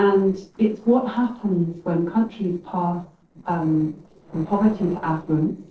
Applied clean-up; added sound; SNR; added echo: neural separator model SepFormer DNS4.